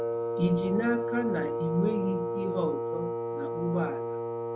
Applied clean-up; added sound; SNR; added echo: none; Wind instrument, woodwind instrument; 0 dB; none.